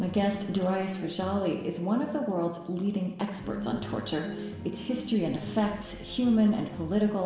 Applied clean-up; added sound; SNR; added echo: none; none; none; reverberation time 1.3 s.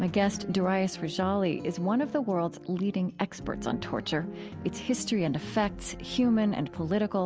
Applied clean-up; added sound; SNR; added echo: none; none; none; none.